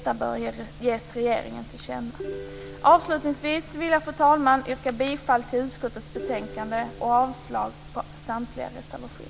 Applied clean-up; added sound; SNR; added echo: none; Plucked string instrument; 14 dB; none.